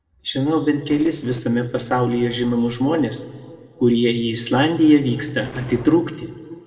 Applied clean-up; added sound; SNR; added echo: neural separator model SepFormer DNS4.